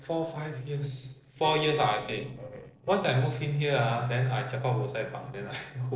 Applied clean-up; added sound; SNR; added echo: neural separator model SepFormer DNS4.